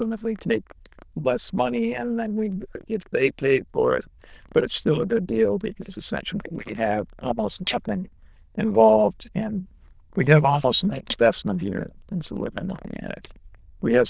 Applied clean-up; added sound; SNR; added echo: neural diffusion model UNIVERSE++.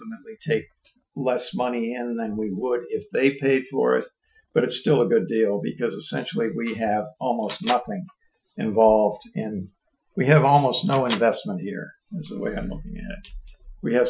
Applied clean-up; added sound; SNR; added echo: classical method Wiener filter.